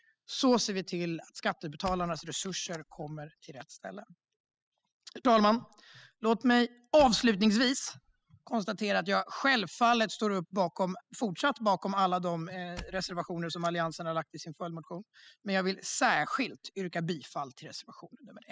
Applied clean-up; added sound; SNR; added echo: classical method spectral subtraction.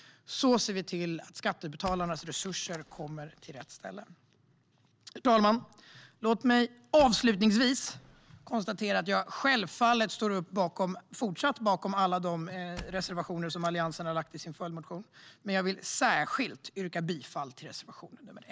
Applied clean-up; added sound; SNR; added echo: none; Squeak; 20 dB; none.